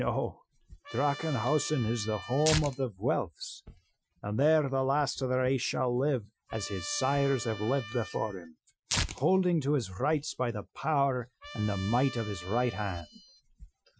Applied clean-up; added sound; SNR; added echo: classical method Wiener filter.